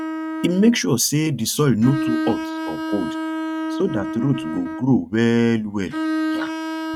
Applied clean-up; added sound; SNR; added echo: neural mask model RNNoise.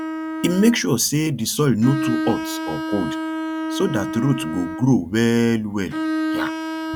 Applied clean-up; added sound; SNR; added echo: none; Bowed string instrument; 5 dB; none.